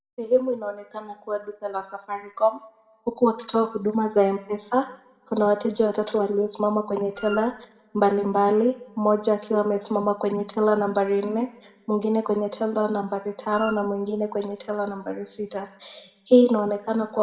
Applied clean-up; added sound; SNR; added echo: none; Wind instrument, woodwind instrument; 14 dB; reverberation time 0.7 s.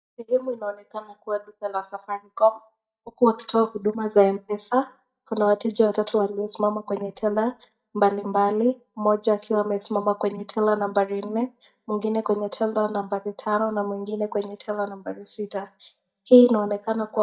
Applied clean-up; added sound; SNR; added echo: neural mask model DeepFilterNet 3.